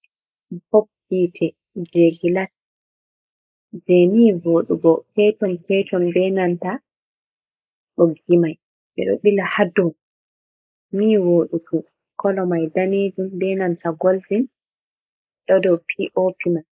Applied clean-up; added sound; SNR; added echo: neural mask model Resemble Enhance denoiser.